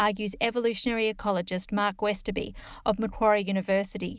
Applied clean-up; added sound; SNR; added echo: none; none; none; none.